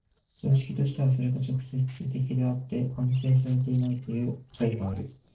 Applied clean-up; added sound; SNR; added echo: neural separator model SepFormer DNS4.